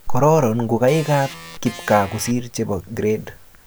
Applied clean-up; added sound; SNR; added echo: none; Organ; 16 dB; none.